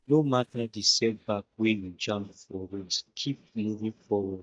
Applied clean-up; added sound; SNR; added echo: neural mask model DeepFilterNet 3.